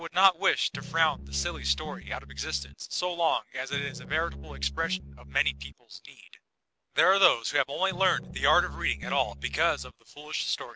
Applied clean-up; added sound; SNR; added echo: none; Piano; 11 dB; none.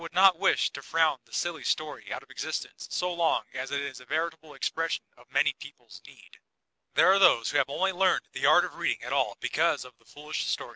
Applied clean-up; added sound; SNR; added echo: none; none; none; none.